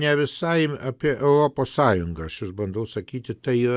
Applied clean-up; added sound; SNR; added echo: none; none; none; none.